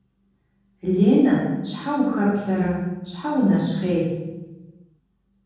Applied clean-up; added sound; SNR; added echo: none; none; none; reverberation time 1.3 s.